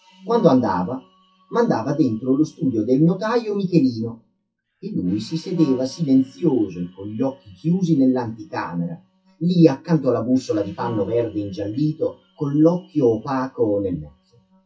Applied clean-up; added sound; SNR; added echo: classical method WPE with log-MMSE.